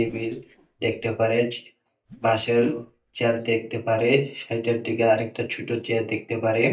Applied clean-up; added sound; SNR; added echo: neural mask model DeepFilterNet 3.